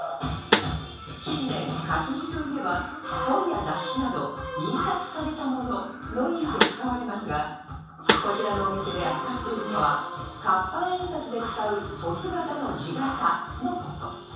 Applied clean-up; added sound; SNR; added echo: none; Snare drum; -4 dB; reverberation time 0.7 s.